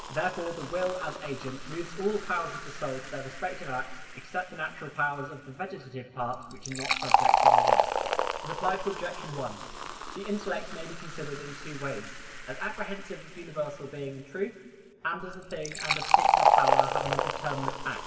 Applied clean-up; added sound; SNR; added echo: none; Fill (with liquid); -5 dB; reverberation time 2.0 s.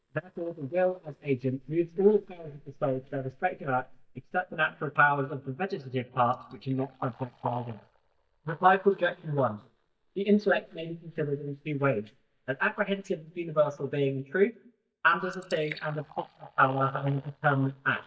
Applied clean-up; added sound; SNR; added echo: neural mask model DeepFilterNet 3.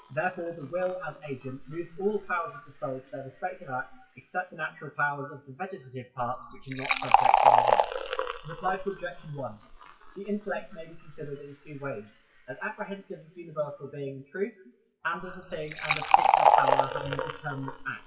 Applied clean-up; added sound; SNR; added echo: classical method WPE with log-MMSE.